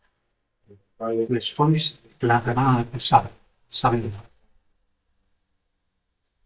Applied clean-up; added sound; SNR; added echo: neural mask model DeepFilterNet 3.